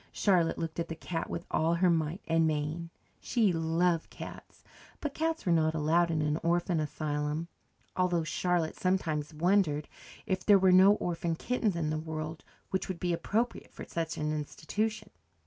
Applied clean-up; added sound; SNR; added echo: none; none; none; none.